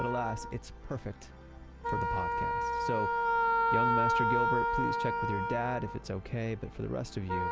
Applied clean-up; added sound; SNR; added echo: none; Wind instrument, woodwind instrument; -4 dB; none.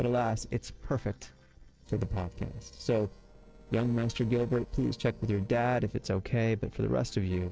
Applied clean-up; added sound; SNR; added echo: neural separator model SepFormer DNS4.